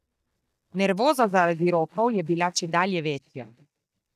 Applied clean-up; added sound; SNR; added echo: neural mask model DeepFilterNet 3.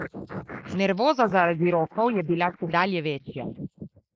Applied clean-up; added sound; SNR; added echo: neural mask model Resemble Enhance denoiser.